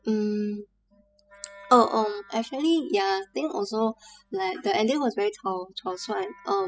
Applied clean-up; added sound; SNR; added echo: classical method spectral subtraction.